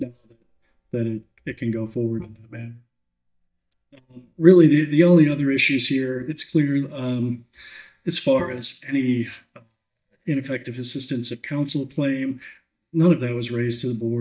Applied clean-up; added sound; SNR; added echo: neural mask model DeepFilterNet 3.